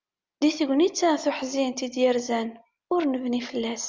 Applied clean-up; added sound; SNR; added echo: none; none; none; none.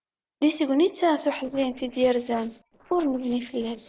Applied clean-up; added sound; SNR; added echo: neural separator model SepFormer DNS4.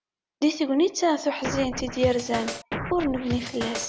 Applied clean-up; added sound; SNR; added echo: none; Scratching (performance technique); 7 dB; none.